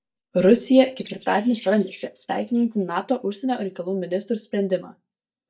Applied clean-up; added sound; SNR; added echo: neural mask model DeepFilterNet 3.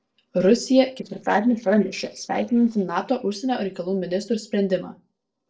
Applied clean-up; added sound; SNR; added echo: neural separator model SepFormer DNS4.